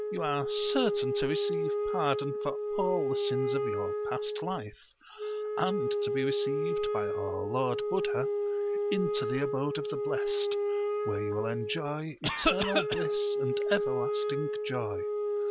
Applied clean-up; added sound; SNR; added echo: none; Cough + Wind instrument, woodwind instrument; -4 dB; none.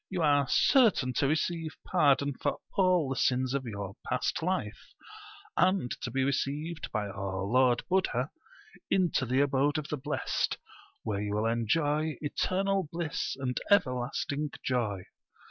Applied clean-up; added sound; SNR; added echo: none; none; none; none.